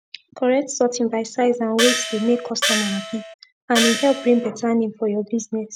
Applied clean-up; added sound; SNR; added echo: none; Gong; 3 dB; none.